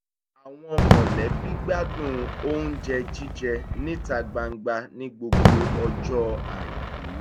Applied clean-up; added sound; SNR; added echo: none; Fireworks; -5 dB; none.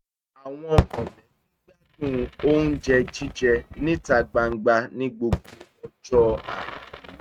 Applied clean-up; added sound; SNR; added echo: neural mask model RNNoise.